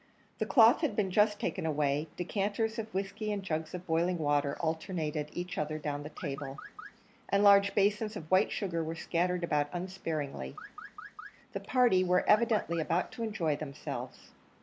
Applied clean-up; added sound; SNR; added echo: none; Car; 16 dB; none.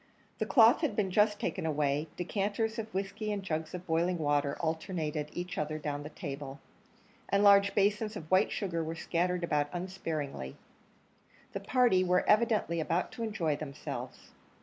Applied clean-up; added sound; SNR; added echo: none; none; none; none.